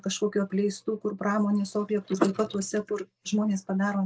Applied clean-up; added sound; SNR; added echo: neural mask model Resemble Enhance denoiser.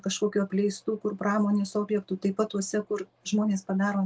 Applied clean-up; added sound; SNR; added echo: none; none; none; none.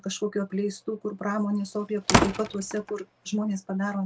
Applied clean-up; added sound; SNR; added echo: none; Slam; -1 dB; none.